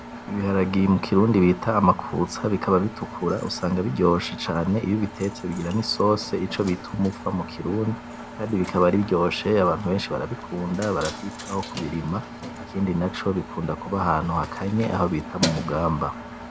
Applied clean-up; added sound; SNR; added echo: none; Engine + Keys jangling; 12 dB; none.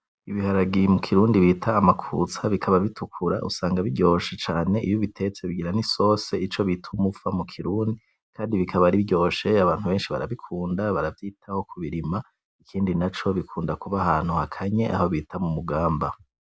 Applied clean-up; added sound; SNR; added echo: none; none; none; none.